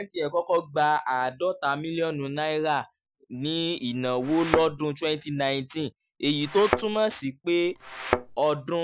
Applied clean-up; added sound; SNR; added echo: none; Thump, thud; 5 dB; none.